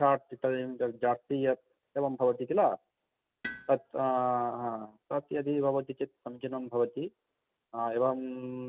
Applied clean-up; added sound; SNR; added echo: none; Tools; 18 dB; none.